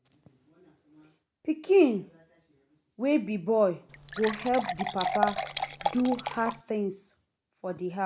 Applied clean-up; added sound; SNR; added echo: none; Fill (with liquid) / Water; 4 dB; none.